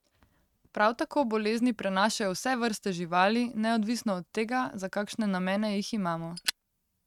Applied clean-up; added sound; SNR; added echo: neural mask model RNNoise.